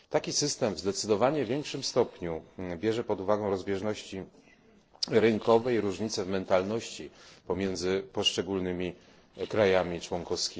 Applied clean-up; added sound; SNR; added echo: neural separator model SepFormer DNS4.